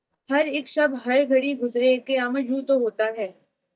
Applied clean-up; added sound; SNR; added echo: neural mask model DeepFilterNet 3.